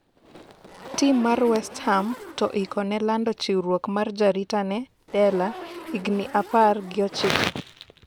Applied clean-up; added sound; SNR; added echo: none; Zipper (clothing); 18 dB; none.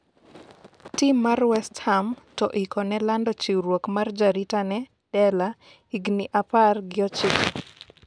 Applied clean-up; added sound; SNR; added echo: none; none; none; none.